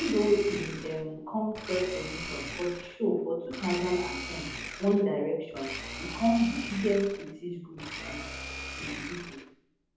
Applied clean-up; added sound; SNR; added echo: none; Domestic sounds, home sounds; 9 dB; reverberation time 2.0 s.